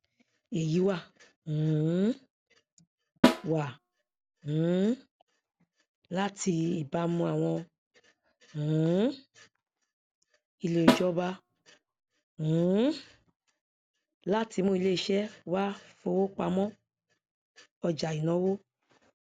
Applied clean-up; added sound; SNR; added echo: none; Snare drum; -2 dB; none.